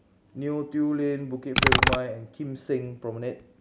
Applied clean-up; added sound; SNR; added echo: none; Computer keyboard; -4 dB; none.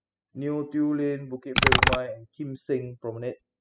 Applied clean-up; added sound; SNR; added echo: classical method spectral subtraction.